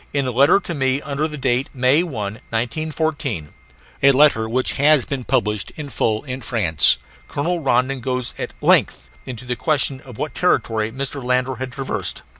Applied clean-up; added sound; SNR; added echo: none; none; none; none.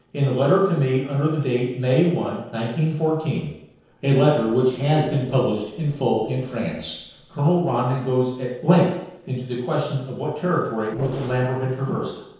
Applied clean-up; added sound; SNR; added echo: neural separator model SepFormer DNS4.